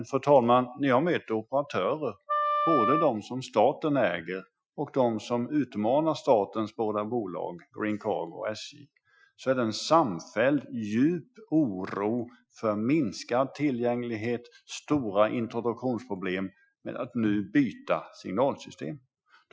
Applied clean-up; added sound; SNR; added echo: classical method Wiener filter.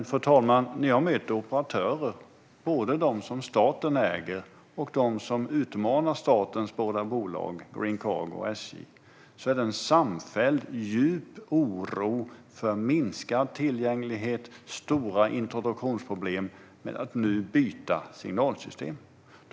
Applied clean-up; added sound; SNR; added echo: none; none; none; none.